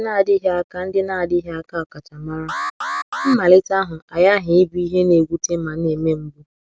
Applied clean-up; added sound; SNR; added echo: none; Alarm; 9 dB; none.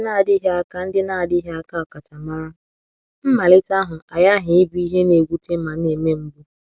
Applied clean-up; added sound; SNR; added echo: none; none; none; none.